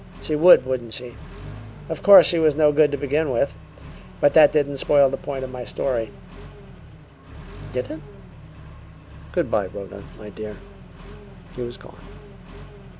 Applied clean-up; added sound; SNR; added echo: none; Accelerating, revving, vroom; 16 dB; none.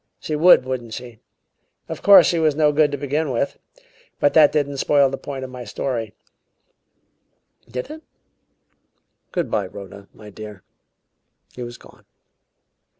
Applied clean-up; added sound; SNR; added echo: none; none; none; none.